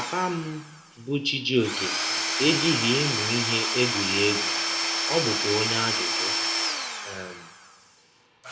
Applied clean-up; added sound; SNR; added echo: none; Tools / Domestic sounds, home sounds; 0 dB; reverberation time 0.5 s.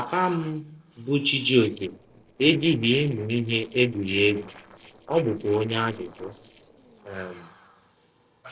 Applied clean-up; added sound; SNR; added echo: neural separator model SepFormer DNS4.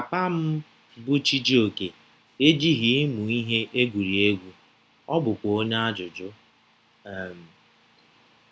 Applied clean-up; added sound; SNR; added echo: none; none; none; none.